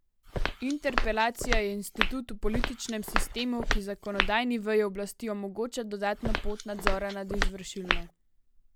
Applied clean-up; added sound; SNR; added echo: none; Walk, footsteps; -2 dB; none.